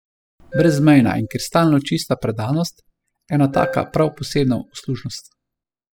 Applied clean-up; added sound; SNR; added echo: classical method spectral subtraction.